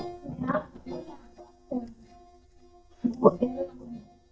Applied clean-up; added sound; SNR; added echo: neural mask model DeepFilterNet 3.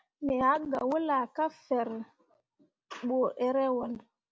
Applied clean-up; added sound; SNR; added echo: none; none; none; none.